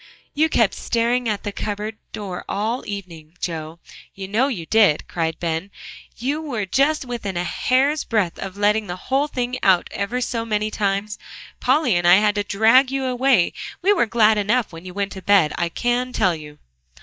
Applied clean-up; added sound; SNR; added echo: neural mask model DeepFilterNet 3.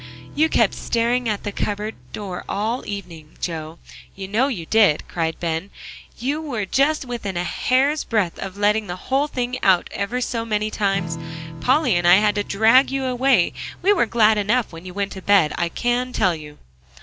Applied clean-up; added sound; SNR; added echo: none; Strum; 19 dB; none.